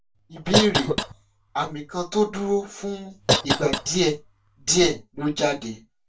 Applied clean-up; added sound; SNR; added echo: none; Cough; 1 dB; reverberation time 0.2 s.